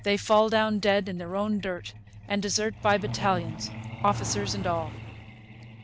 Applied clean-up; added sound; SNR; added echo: none; Truck; 11 dB; none.